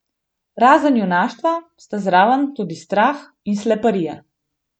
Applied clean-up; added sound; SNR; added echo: none; none; none; none.